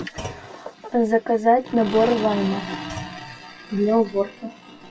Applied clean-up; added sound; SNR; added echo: classical method WPE with log-MMSE.